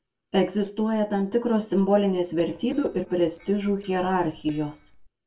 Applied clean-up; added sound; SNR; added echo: neural separator model SepFormer DNS4.